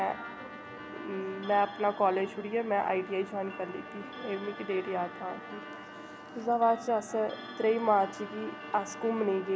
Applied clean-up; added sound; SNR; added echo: none; Trumpet + Clock; 14 dB; none.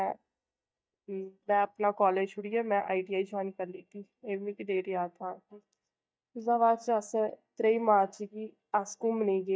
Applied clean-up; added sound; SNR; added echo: neural mask model DeepFilterNet 3.